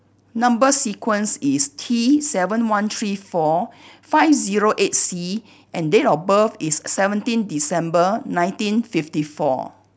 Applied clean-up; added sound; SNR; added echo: none; none; none; none.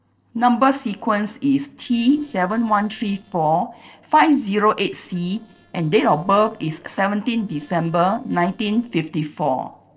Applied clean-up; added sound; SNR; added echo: neural separator model SepFormer DNS4.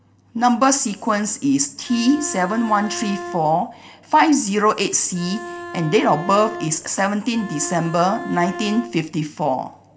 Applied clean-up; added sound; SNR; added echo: none; Bowed string instrument; 12 dB; reverberation time 0.7 s.